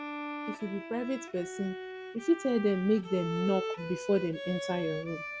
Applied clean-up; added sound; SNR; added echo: none; Bowed string instrument; 8 dB; none.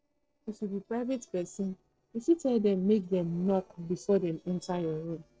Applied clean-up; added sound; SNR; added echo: neural separator model SepFormer DNS4.